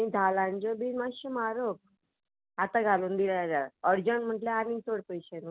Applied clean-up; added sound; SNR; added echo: none; none; none; none.